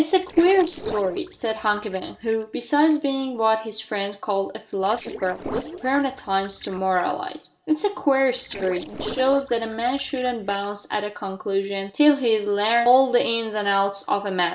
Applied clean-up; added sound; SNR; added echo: neural separator model SepFormer DNS4.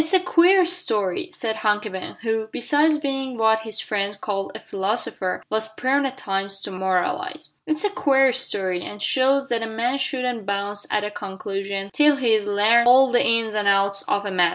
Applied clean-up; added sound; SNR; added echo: none; none; none; none.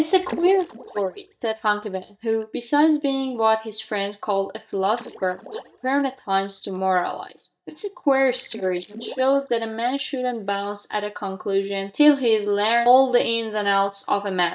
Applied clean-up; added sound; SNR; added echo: neural mask model DeepFilterNet 3.